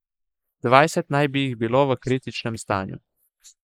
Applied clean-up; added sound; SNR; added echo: neural mask model Resemble Enhance denoiser.